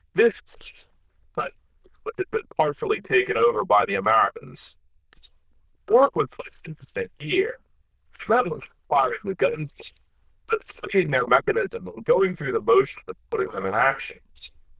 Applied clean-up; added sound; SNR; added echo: neural diffusion model UNIVERSE++.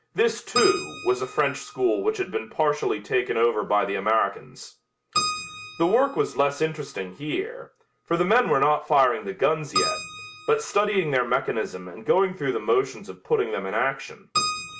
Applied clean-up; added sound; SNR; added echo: none; Keyboard (musical); 10 dB; none.